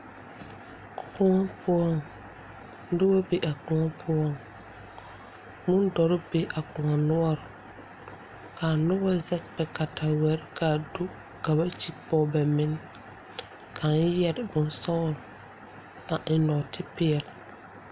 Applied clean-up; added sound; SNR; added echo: none; none; none; none.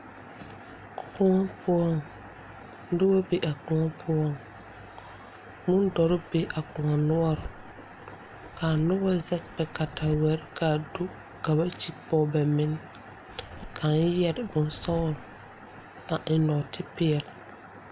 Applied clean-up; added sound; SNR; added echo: none; Zipper (clothing); 18 dB; none.